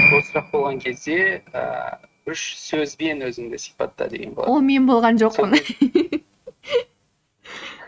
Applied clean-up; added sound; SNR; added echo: neural mask model RNNoise.